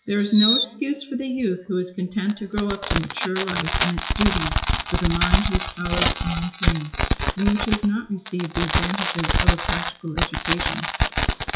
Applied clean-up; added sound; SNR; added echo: classical method WPE with log-MMSE.